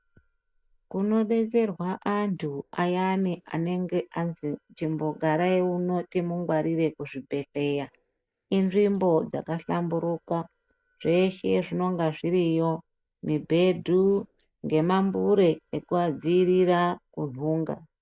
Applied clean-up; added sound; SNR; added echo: neural mask model DeepFilterNet 3.